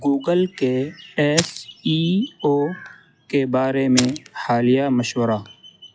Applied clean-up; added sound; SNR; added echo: classical method log-MMSE.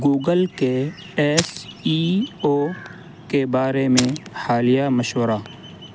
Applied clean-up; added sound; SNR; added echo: none; Fire; 11 dB; none.